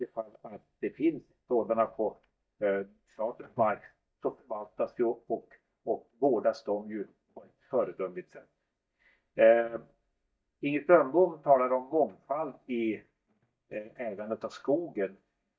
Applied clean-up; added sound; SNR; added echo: neural mask model DeepFilterNet 3.